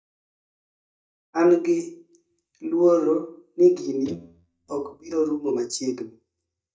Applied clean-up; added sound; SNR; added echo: neural mask model DeepFilterNet 3.